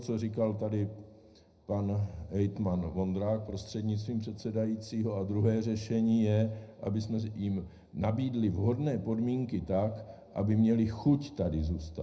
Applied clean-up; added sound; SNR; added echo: none; none; none; reverberation time 0.4 s.